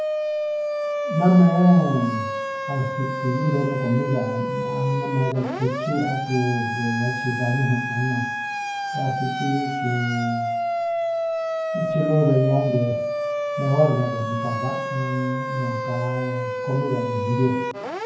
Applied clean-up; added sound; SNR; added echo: none; Siren; 3 dB; reverberation time 0.9 s.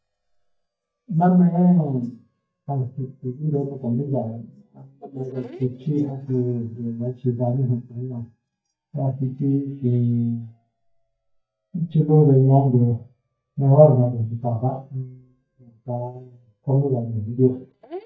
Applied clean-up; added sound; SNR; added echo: neural mask model DeepFilterNet 3.